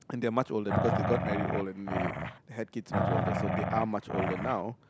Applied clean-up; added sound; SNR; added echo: none; Growling; -3 dB; none.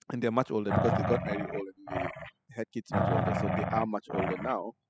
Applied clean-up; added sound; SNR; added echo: classical method spectral subtraction.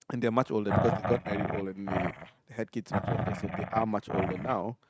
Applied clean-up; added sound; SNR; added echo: neural mask model RNNoise.